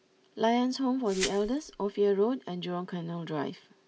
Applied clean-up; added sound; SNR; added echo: none; Glass; 11 dB; none.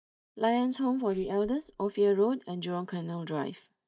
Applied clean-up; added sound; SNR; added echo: neural mask model DeepFilterNet 3.